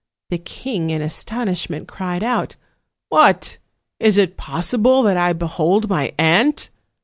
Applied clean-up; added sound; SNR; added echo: none; none; none; none.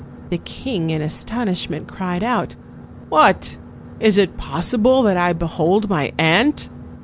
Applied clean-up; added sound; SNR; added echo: none; Boat, Water vehicle; 17 dB; none.